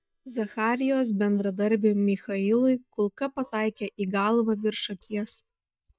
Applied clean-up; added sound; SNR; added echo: neural mask model DeepFilterNet 3.